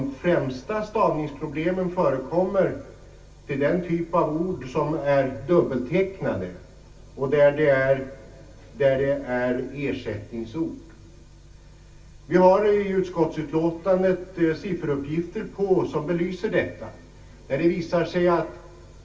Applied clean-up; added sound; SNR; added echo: none; none; none; reverberation time 0.3 s.